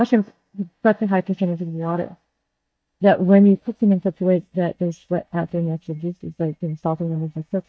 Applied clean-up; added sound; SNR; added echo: neural mask model DeepFilterNet 3.